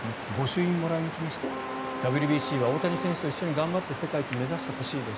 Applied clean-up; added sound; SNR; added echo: none; Waves, surf + Keyboard (musical); 6 dB; none.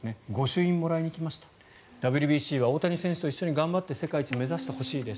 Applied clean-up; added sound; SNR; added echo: none; none; none; none.